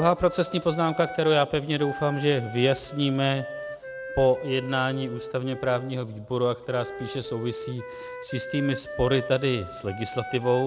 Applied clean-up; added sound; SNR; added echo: none; Wind instrument, woodwind instrument; 12 dB; none.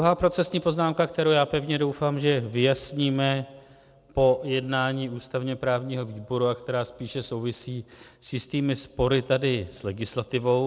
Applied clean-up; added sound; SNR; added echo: none; none; none; none.